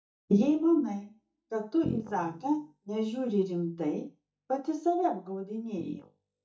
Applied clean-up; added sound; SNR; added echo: neural mask model DeepFilterNet 3.